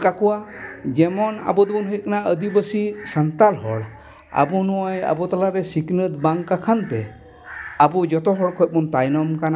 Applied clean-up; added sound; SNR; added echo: none; none; none; none.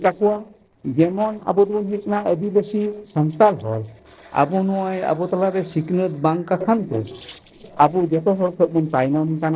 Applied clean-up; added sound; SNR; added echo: neural separator model SepFormer DNS4.